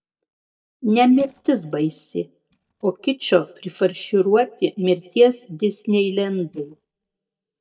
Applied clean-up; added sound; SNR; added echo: neural mask model DeepFilterNet 3.